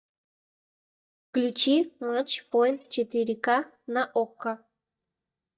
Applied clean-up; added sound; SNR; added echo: neural mask model DeepFilterNet 3.